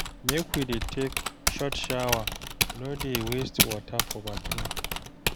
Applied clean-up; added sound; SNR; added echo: none; Typing; -2 dB; none.